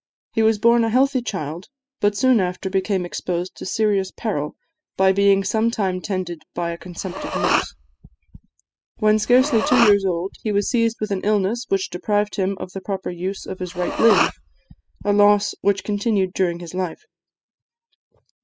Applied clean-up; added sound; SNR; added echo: classical method spectral subtraction.